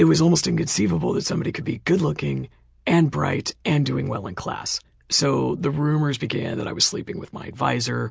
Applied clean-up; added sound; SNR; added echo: none; none; none; none.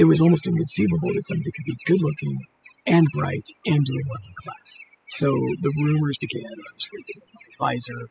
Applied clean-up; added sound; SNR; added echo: classical method spectral subtraction.